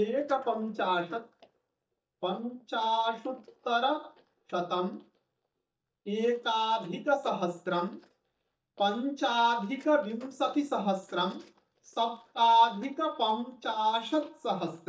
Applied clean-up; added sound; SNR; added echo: neural mask model DeepFilterNet 3.